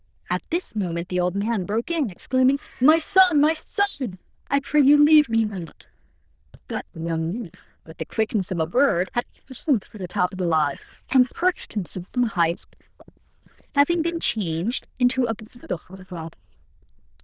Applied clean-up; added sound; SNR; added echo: neural diffusion model UNIVERSE++.